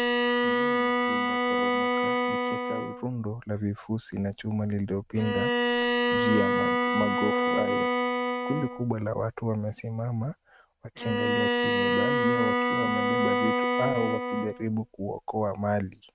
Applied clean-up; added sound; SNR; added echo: neural mask model RNNoise.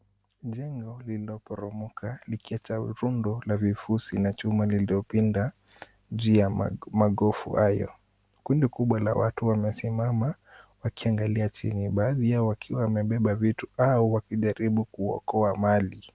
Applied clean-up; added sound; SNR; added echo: none; none; none; none.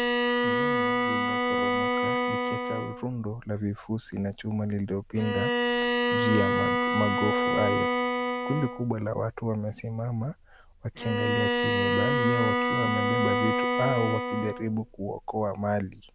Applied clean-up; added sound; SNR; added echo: none; Bowed string instrument; -3 dB; none.